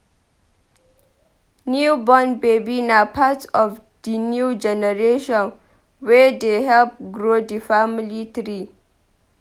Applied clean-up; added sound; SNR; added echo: none; none; none; none.